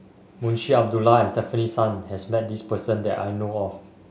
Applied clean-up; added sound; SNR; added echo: none; none; none; none.